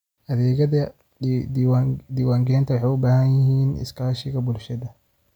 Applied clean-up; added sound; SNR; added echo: none; none; none; none.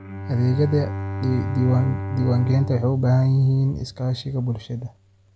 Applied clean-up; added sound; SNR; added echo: none; Bowed string instrument; 9 dB; none.